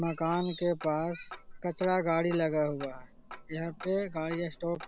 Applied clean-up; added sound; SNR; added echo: none; Tick-tock; 15 dB; none.